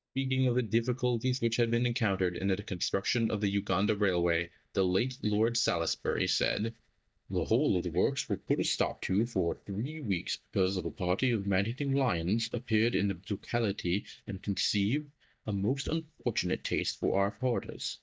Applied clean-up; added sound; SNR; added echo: neural mask model DeepFilterNet 3.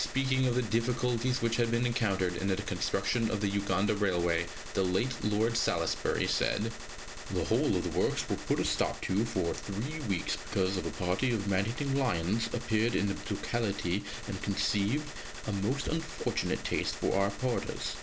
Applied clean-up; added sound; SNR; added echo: none; Gunshot, gunfire; 10 dB; none.